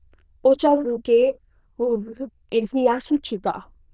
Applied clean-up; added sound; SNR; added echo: neural diffusion model UNIVERSE++.